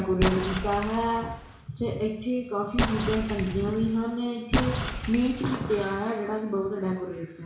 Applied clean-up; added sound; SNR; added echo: none; Explosion; 5 dB; reverberation time 0.7 s.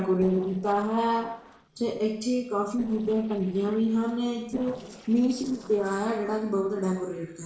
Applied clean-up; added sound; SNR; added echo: neural separator model SepFormer DNS4.